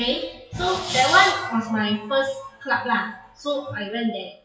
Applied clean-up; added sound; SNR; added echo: classical method WPE with log-MMSE.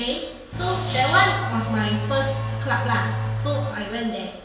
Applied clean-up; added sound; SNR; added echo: none; Engine / Domestic sounds, home sounds; 2 dB; reverberation time 1.0 s.